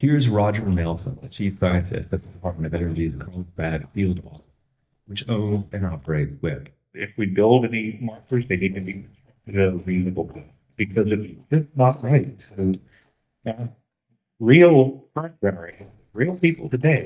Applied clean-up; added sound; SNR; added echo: neural mask model DeepFilterNet 3.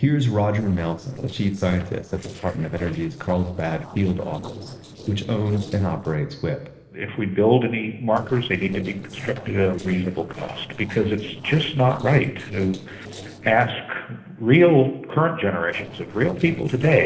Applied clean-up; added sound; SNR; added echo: neural separator model SepFormer DNS4.